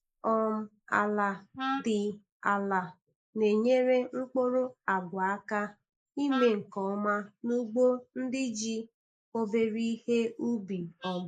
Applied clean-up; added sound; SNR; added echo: neural mask model Resemble Enhance denoiser.